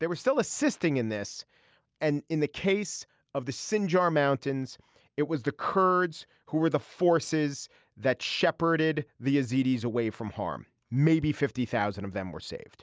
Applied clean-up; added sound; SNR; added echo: none; none; none; none.